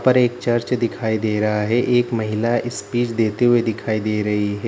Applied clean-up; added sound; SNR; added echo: none; none; none; none.